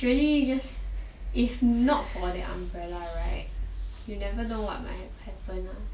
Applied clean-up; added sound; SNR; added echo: none; none; none; none.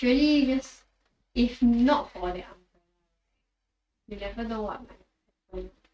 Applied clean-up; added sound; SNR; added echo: neural mask model RNNoise.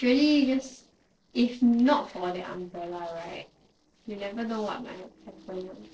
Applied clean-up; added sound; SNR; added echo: neural separator model SepFormer DNS4.